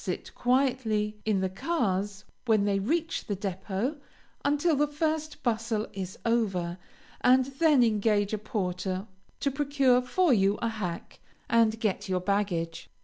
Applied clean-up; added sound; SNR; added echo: none; none; none; none.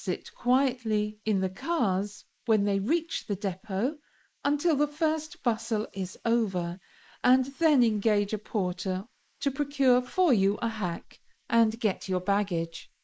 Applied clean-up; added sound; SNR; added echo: neural mask model Resemble Enhance denoiser.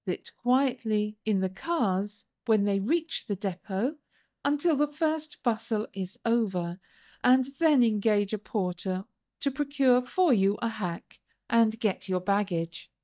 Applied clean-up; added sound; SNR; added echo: neural mask model DeepFilterNet 3.